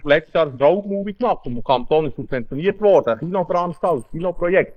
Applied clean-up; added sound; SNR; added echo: neural mask model Resemble Enhance denoiser.